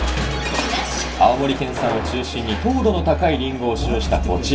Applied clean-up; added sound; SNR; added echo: none; Crushing; 8 dB; reverberation time 0.2 s.